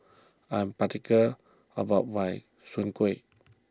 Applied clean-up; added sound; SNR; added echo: none; none; none; none.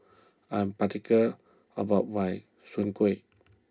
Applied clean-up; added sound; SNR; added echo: none; none; none; reverberation time 0.3 s.